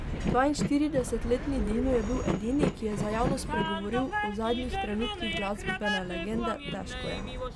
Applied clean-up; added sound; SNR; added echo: none; Train; 2 dB; none.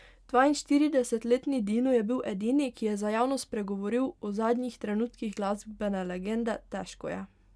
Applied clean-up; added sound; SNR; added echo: none; none; none; none.